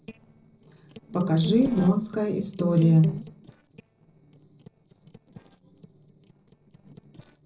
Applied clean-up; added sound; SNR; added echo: neural separator model SepFormer DNS4.